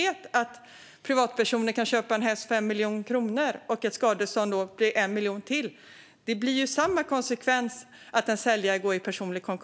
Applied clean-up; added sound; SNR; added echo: none; none; none; none.